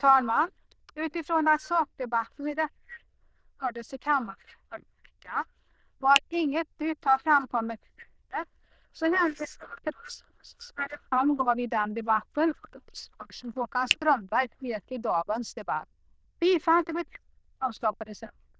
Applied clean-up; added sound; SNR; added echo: neural diffusion model UNIVERSE++.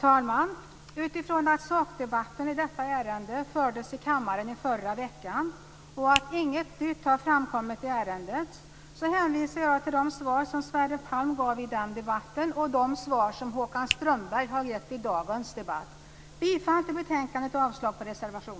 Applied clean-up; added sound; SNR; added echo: none; Finger snapping; 6 dB; none.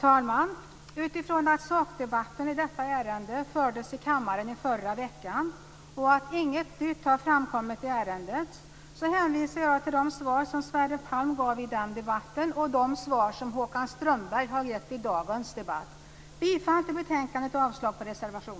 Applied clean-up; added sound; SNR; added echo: none; none; none; none.